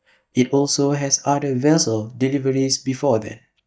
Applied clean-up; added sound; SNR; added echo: neural mask model DeepFilterNet 3.